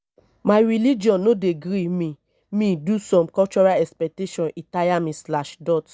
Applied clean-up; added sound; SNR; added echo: none; none; none; none.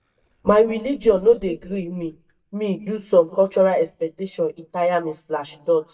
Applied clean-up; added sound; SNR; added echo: neural mask model DeepFilterNet 3.